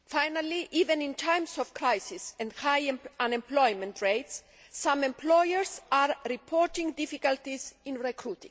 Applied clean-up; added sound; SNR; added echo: none; none; none; none.